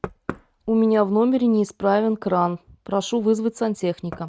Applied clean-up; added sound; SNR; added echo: neural mask model RNNoise.